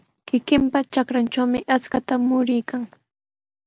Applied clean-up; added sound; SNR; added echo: none; none; none; none.